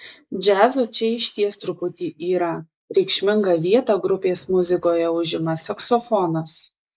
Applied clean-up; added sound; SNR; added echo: neural mask model Resemble Enhance denoiser.